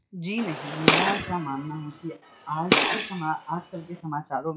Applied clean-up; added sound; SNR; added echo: classical method WPE with log-MMSE.